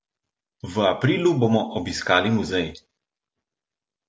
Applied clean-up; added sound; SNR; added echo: none; none; none; none.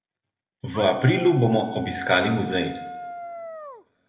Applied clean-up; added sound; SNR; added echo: none; Dog; 12 dB; reverberation time 0.9 s.